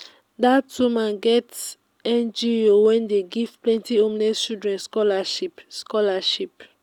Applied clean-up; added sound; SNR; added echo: none; none; none; none.